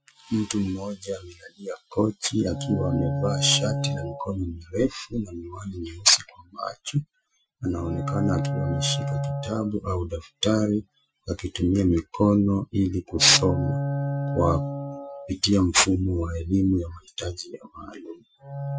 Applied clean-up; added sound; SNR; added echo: classical method Wiener filter.